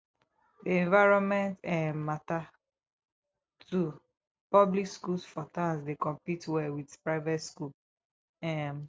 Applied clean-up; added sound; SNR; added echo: none; none; none; none.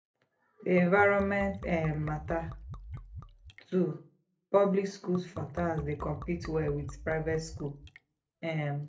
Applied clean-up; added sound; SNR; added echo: none; Liquid; 12 dB; reverberation time 0.3 s.